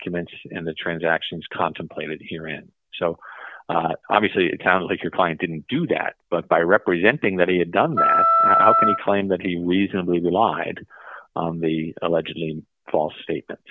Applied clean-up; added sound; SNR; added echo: none; Wind instrument, woodwind instrument; -4 dB; none.